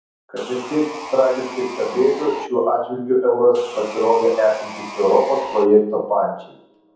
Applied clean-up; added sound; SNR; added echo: none; Sawing; 13 dB; reverberation time 0.7 s.